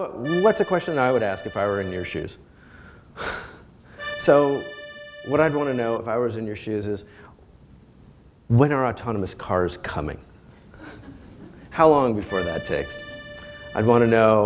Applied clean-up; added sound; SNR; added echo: none; Accordion; 12 dB; none.